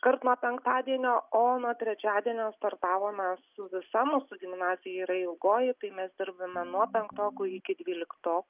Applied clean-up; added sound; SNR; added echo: none; Piano; 18 dB; none.